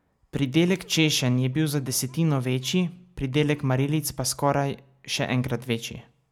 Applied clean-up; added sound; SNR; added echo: none; none; none; none.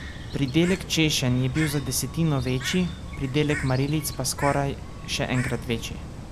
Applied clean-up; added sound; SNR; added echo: none; Bird; 9 dB; none.